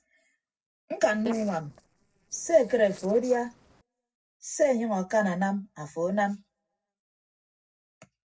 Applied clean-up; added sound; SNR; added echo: neural separator model SepFormer DNS4.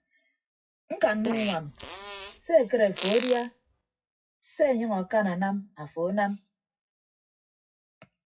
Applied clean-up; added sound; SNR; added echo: classical method WPE with log-MMSE.